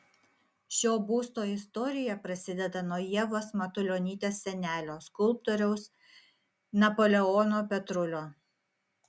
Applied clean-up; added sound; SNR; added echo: none; none; none; none.